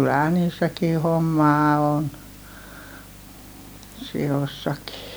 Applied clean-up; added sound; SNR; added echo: none; none; none; none.